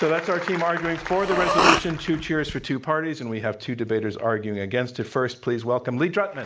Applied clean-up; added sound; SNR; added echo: none; Respiratory sounds; -1 dB; none.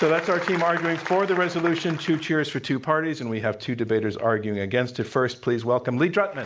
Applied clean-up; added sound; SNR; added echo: none; none; none; none.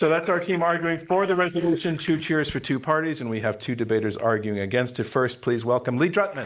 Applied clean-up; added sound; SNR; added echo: neural mask model Resemble Enhance denoiser.